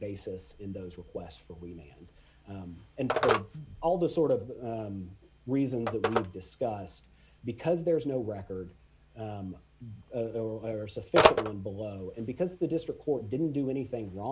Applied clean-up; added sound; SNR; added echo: none; Telephone; 2 dB; none.